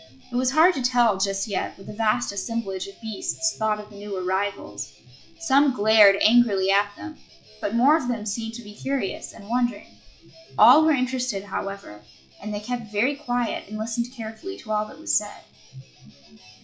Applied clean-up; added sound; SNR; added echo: classical method log-MMSE.